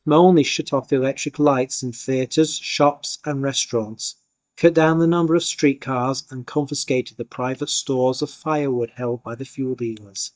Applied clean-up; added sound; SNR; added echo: neural mask model DeepFilterNet 3.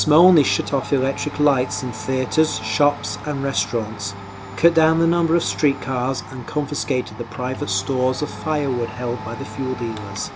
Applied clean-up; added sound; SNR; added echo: none; Domestic sounds, home sounds; 12 dB; none.